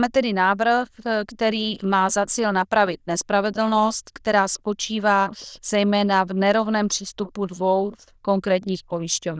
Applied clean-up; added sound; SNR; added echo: neural diffusion model UNIVERSE++.